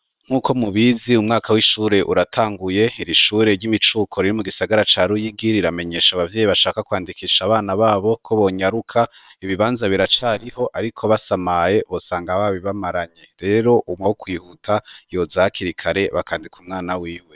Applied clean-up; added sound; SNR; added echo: neural separator model SepFormer WHAM!.